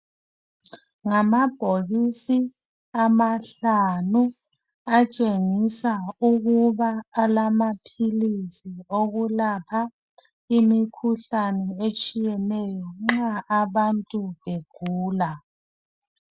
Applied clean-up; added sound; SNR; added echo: none; none; none; none.